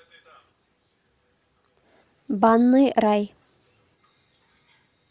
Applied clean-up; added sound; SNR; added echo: none; none; none; none.